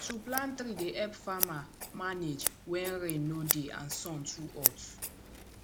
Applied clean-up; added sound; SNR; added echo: none; Scissors; 0 dB; none.